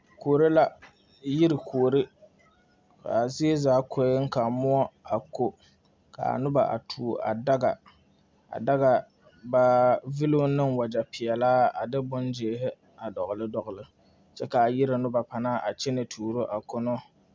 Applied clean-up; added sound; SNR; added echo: none; none; none; none.